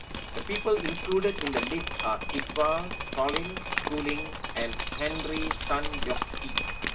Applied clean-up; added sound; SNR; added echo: none; Drip; -3 dB; reverberation time 0.2 s.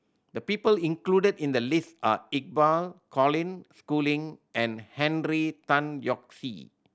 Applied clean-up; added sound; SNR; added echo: none; none; none; none.